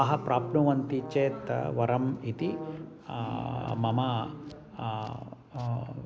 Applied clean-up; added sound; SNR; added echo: none; Brass instrument; 16 dB; none.